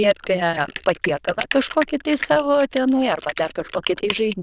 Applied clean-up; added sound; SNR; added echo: neural diffusion model UNIVERSE++.